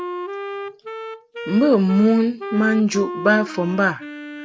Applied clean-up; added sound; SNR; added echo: none; Wind instrument, woodwind instrument; 11 dB; none.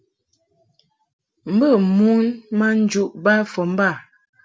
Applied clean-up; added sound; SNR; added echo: none; none; none; none.